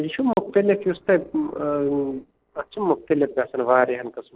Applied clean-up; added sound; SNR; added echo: neural separator model SepFormer DNS4.